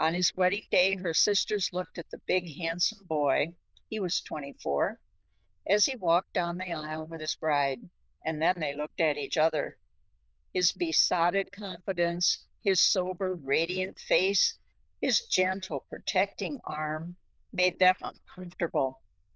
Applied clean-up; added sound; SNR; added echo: neural diffusion model UNIVERSE++.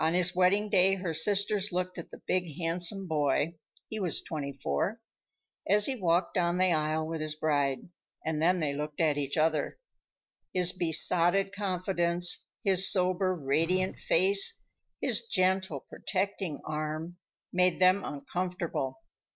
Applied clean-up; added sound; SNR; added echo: neural separator model SepFormer DNS4.